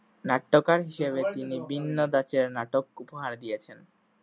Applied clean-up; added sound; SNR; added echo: none; none; none; none.